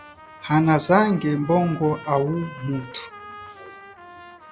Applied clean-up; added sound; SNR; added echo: none; Trumpet; 19 dB; none.